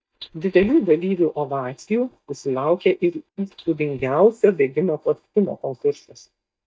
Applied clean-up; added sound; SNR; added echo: neural mask model DeepFilterNet 3.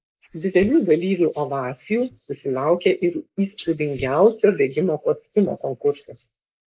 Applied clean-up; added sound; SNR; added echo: neural mask model Resemble Enhance denoiser.